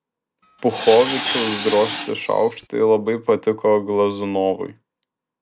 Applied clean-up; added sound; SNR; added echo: none; Tools; 4 dB; none.